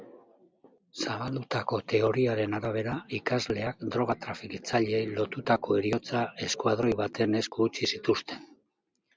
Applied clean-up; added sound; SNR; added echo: none; none; none; none.